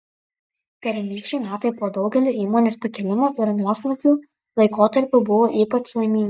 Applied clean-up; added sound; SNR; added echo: neural mask model DeepFilterNet 3.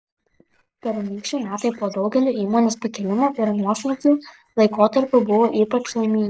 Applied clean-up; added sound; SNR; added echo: neural separator model SepFormer DNS4.